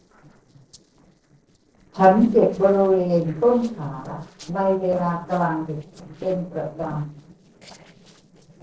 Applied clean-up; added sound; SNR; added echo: neural separator model SepFormer DNS4.